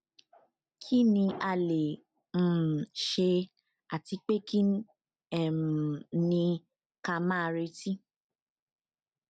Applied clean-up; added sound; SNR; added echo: none; none; none; none.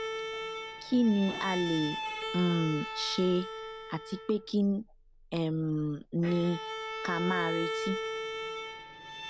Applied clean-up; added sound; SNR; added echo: none; Bowed string instrument; 6 dB; none.